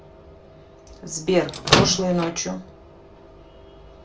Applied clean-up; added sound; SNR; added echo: none; Microwave oven; -5 dB; reverberation time 0.2 s.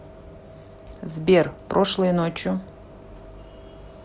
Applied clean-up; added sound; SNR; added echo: none; none; none; none.